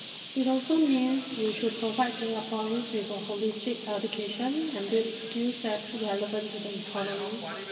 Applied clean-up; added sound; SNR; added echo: none; Bird; 8 dB; reverberation time 2.8 s.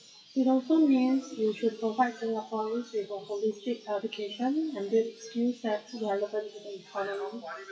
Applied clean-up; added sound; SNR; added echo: classical method WPE with log-MMSE.